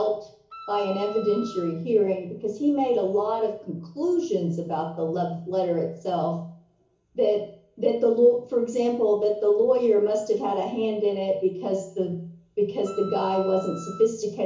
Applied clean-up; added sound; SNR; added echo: none; Wind instrument, woodwind instrument; 17 dB; reverberation time 0.8 s.